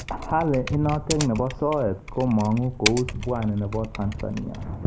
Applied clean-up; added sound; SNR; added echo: none; Typing; 9 dB; reverberation time 1.7 s.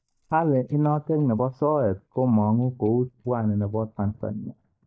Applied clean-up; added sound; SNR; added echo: neural mask model DeepFilterNet 3.